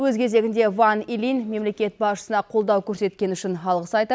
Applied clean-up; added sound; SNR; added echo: none; none; none; none.